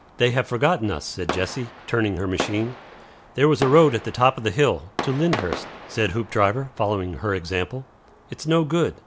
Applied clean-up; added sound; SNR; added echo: none; Fireworks; 13 dB; none.